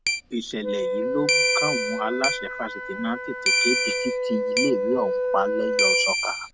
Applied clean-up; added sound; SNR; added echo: none; Wind instrument, woodwind instrument + Keyboard (musical); -5 dB; none.